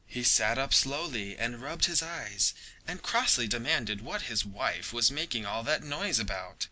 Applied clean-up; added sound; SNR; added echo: none; none; none; none.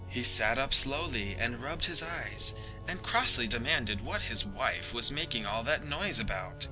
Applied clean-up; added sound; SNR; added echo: none; Organ; 12 dB; none.